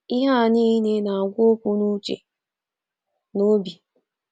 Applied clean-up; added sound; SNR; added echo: none; none; none; none.